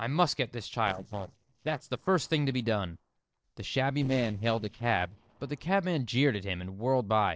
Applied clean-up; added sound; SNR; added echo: neural separator model SepFormer DNS4.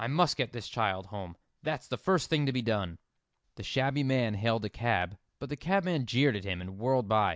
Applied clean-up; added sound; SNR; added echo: none; none; none; none.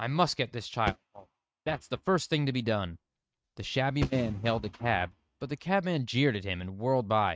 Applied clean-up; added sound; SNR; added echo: neural mask model RNNoise.